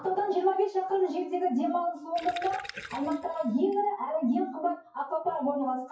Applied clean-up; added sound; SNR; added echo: classical method WPE with log-MMSE.